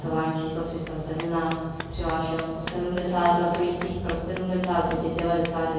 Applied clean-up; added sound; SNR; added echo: none; Clapping; 15 dB; reverberation time 1.3 s.